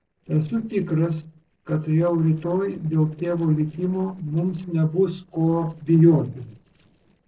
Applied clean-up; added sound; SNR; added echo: neural separator model SepFormer DNS4.